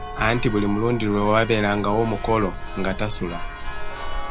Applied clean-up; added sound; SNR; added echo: none; Church bell; 5 dB; none.